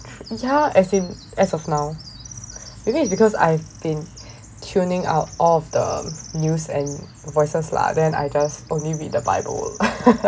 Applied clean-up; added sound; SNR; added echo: none; Bird vocalization, bird call, bird song; 20 dB; none.